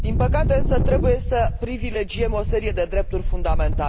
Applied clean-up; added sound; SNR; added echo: none; Wind; -3 dB; none.